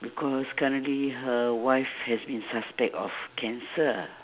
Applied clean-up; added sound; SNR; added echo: none; none; none; none.